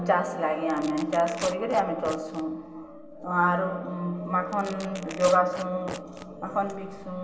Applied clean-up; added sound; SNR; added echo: none; Tearing; 15 dB; reverberation time 0.2 s.